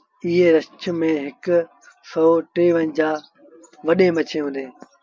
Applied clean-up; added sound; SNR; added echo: none; none; none; none.